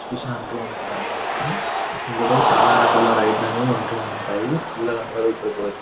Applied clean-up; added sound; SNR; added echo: none; Cheering; -2 dB; reverberation time 0.6 s.